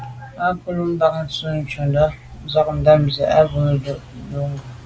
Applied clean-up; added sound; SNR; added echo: none; none; none; none.